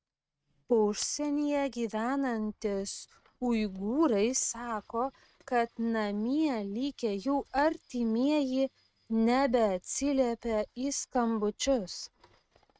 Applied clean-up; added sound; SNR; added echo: neural mask model RNNoise.